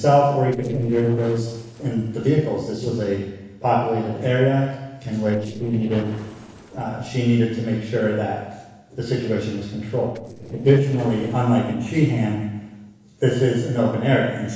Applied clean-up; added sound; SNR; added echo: neural separator model SepFormer DNS4.